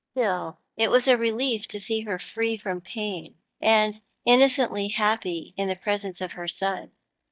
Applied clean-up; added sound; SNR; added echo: neural mask model DeepFilterNet 3.